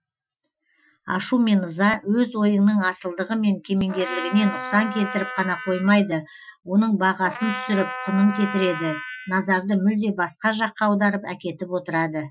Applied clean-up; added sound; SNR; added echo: classical method Wiener filter.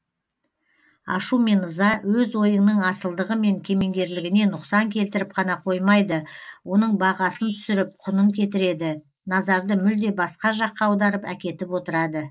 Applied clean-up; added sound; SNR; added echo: neural mask model Resemble Enhance denoiser.